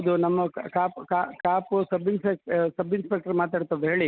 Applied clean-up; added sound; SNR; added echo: none; none; none; none.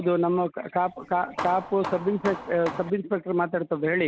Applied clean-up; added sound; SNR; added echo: none; Hammer; 11 dB; none.